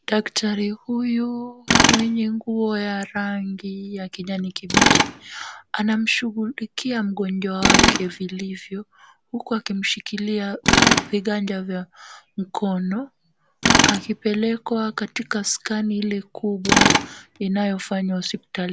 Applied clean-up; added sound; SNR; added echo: none; Tools; -1 dB; none.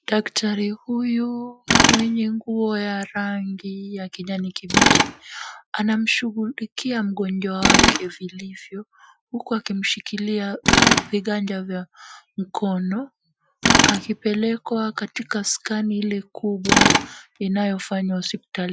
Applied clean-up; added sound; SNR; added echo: classical method Wiener filter.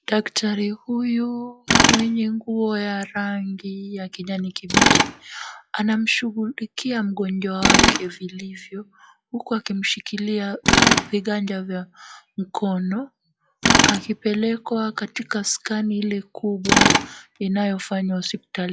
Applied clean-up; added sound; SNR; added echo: classical method log-MMSE.